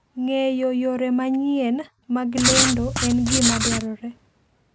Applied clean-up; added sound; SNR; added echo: none; Writing; -2 dB; none.